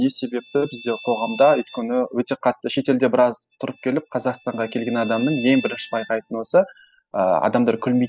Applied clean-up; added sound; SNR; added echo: classical method spectral subtraction.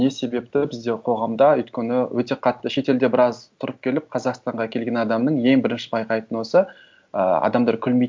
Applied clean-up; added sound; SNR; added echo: none; none; none; none.